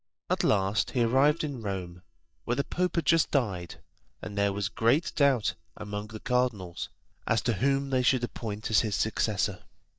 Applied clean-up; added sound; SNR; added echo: neural mask model DeepFilterNet 3.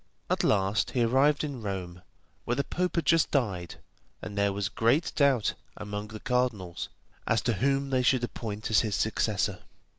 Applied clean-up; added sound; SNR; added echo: none; none; none; none.